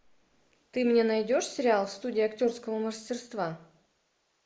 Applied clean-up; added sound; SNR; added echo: neural mask model Resemble Enhance denoiser.